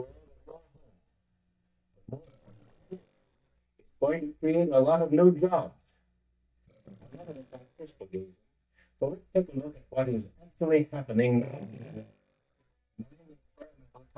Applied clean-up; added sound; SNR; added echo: neural mask model DeepFilterNet 3.